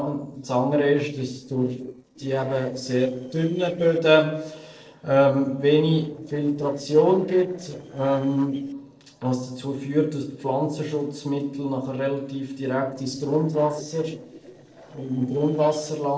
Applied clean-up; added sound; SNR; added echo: neural separator model SepFormer DNS4.